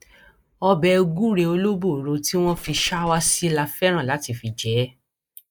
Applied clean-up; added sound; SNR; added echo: neural mask model Resemble Enhance denoiser.